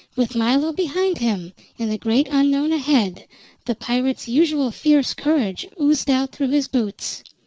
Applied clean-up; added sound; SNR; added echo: none; none; none; none.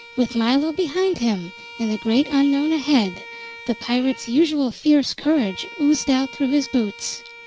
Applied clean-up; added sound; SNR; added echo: none; Bowed string instrument; 19 dB; none.